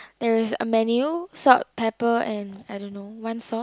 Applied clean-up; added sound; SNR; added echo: none; none; none; none.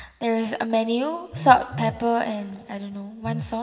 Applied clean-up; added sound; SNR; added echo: none; Telephone; 13 dB; reverberation time 1.8 s.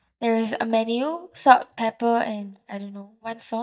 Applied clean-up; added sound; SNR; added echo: neural mask model DeepFilterNet 3.